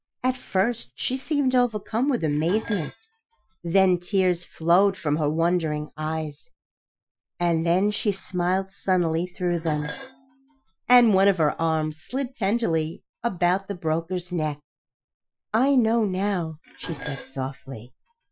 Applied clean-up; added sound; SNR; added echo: classical method Wiener filter.